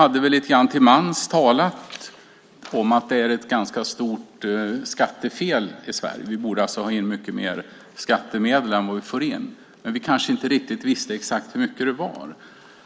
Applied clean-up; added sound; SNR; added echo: none; none; none; none.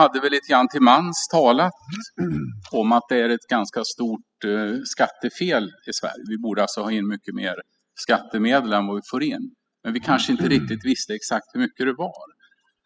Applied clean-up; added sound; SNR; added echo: classical method spectral subtraction.